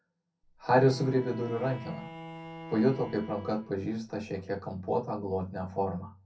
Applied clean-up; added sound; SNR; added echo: none; Bowed string instrument; 15 dB; reverberation time 0.3 s.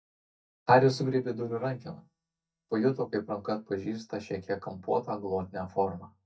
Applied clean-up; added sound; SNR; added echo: neural mask model DeepFilterNet 3.